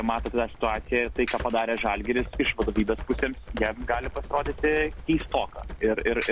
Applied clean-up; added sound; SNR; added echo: none; Computer keyboard; 9 dB; none.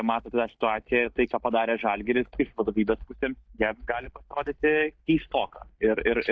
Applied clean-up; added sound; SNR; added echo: neural mask model DeepFilterNet 3.